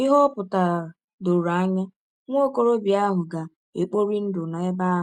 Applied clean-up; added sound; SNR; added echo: none; none; none; none.